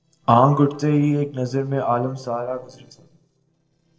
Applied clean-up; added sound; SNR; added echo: neural separator model SepFormer DNS4.